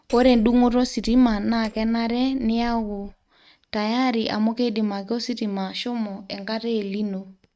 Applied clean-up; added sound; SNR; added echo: neural mask model RNNoise.